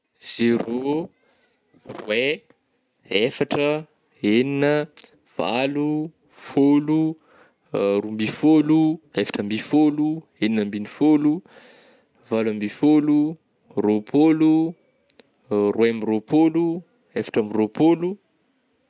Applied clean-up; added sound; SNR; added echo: none; none; none; none.